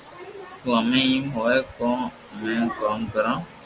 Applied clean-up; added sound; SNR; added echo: none; none; none; none.